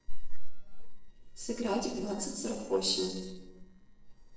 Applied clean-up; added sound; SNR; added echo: neural separator model SepFormer DNS4.